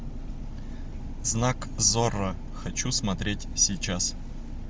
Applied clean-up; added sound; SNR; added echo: none; none; none; none.